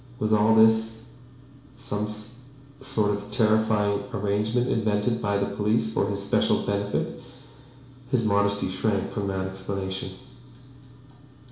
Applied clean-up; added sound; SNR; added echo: none; none; none; reverberation time 0.7 s.